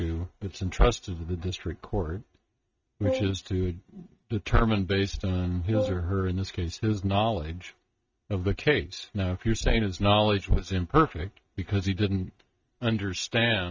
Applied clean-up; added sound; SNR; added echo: neural mask model RNNoise.